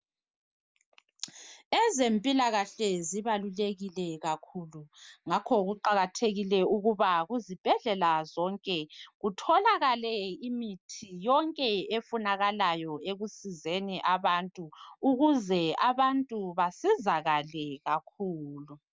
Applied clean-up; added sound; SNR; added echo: none; none; none; none.